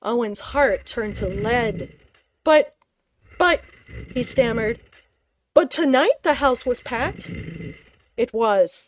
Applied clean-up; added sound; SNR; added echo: neural mask model RNNoise.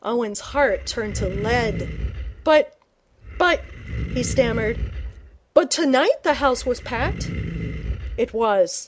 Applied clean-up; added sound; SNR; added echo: none; Animal; 7 dB; none.